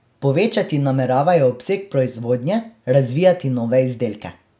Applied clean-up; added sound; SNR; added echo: none; none; none; none.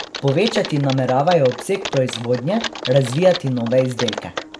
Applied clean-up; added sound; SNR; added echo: none; Typing; 11 dB; none.